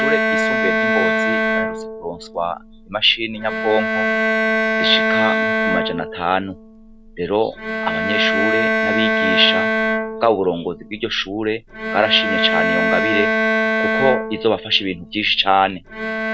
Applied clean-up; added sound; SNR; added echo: none; Bowed string instrument; -2 dB; none.